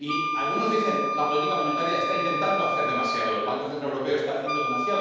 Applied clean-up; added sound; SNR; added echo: none; Wind instrument, woodwind instrument; 1 dB; reverberation time 1.2 s.